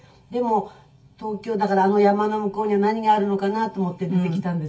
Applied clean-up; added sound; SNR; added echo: none; none; none; reverberation time 0.1 s.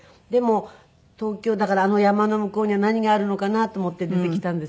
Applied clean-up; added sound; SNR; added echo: none; none; none; none.